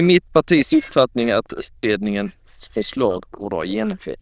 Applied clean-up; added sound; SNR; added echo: neural diffusion model UNIVERSE++.